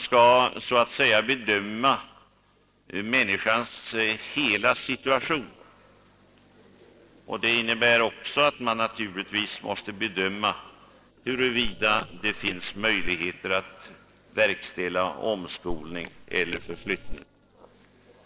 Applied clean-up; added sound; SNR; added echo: neural separator model SepFormer DNS4.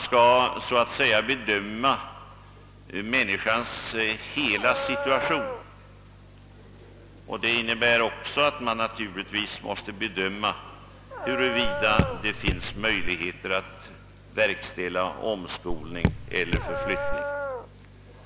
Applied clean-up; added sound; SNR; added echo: none; Dog + Raindrop / Drip; 2 dB; none.